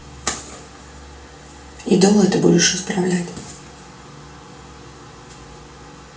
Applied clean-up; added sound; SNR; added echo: none; none; none; reverberation time 0.4 s.